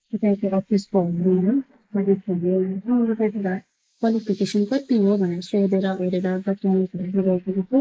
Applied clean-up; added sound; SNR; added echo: neural mask model Resemble Enhance denoiser.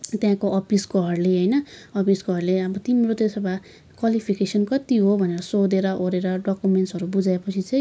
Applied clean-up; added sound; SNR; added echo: none; none; none; none.